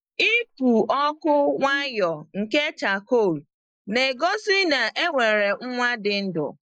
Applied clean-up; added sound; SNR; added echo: neural mask model Resemble Enhance denoiser.